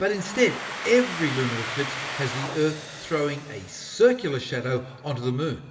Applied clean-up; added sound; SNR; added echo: none; Domestic sounds, home sounds; 10 dB; reverberation time 1.9 s.